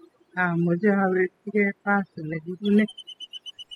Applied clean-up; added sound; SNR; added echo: classical method spectral subtraction.